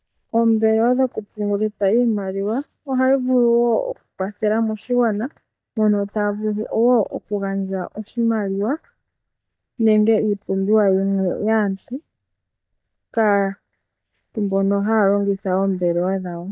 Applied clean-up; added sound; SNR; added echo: neural mask model DeepFilterNet 3.